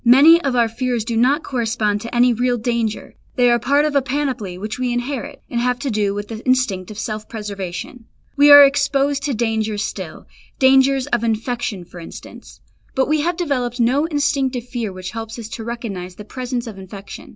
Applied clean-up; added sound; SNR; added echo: none; none; none; none.